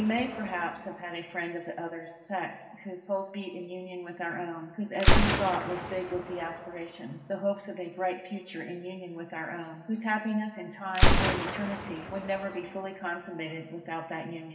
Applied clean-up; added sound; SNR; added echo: none; Gunshot, gunfire; -2 dB; reverberation time 2.0 s.